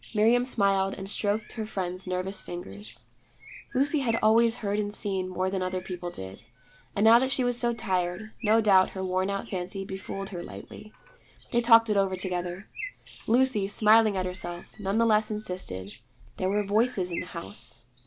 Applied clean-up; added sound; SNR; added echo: none; Bird; 19 dB; none.